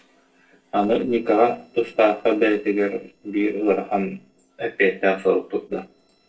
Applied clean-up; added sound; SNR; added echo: neural separator model SepFormer DNS4.